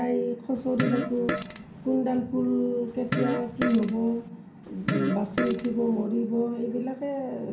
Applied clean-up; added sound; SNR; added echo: none; Fart; 4 dB; reverberation time 0.6 s.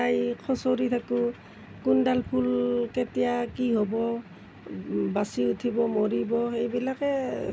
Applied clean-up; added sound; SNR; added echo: none; none; none; none.